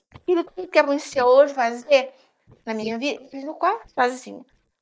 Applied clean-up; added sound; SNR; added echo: neural mask model DeepFilterNet 3.